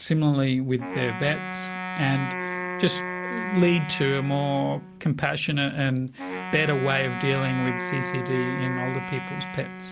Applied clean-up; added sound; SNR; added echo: none; Wind instrument, woodwind instrument; 7 dB; none.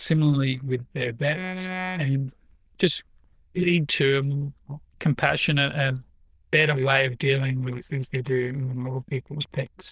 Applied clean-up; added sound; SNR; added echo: neural diffusion model UNIVERSE++.